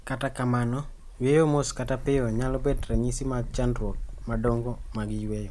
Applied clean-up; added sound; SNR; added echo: none; Bird; 6 dB; none.